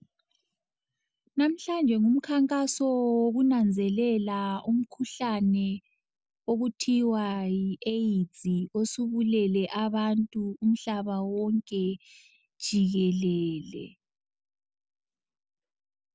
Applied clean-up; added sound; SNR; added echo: none; none; none; none.